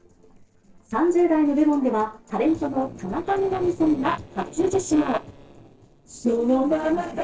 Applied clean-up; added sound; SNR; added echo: neural separator model SepFormer DNS4.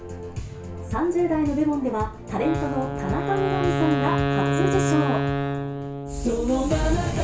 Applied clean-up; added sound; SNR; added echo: none; Wind instrument, woodwind instrument; 2 dB; reverberation time 0.3 s.